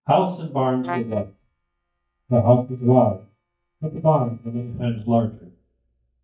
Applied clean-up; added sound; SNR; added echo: neural mask model DeepFilterNet 3.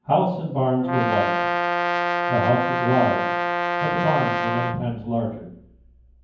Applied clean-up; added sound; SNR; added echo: none; Brass instrument; 0 dB; reverberation time 0.9 s.